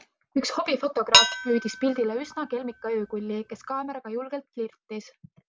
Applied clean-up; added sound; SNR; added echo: none; Dishes, pots, and pans; -2 dB; none.